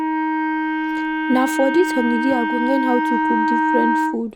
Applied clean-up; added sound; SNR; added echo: none; Wind instrument, woodwind instrument; -2 dB; none.